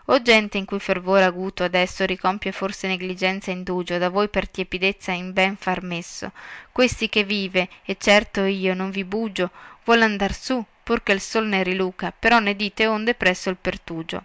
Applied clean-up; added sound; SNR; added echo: none; none; none; none.